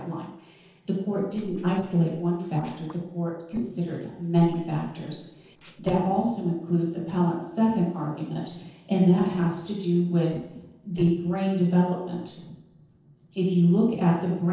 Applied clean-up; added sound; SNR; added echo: neural separator model SepFormer DNS4.